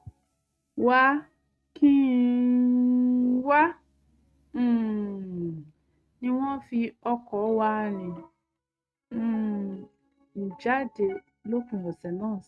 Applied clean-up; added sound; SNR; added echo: neural mask model RNNoise.